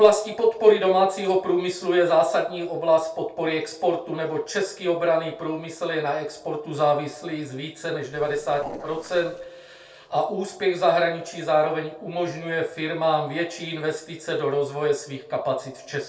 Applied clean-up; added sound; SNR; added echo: neural separator model SepFormer DNS4.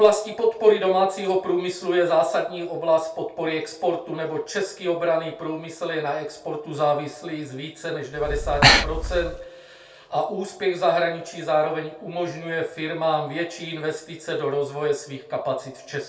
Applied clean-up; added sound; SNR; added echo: none; Breathing; -4 dB; reverberation time 0.3 s.